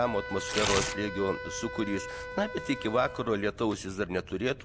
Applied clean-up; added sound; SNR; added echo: none; Tearing + Wind instrument, woodwind instrument; 6 dB; none.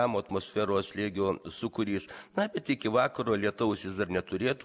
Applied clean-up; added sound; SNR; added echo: none; none; none; none.